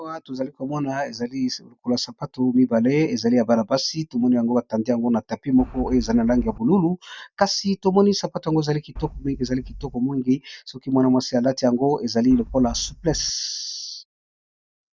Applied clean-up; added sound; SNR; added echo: neural mask model DeepFilterNet 3.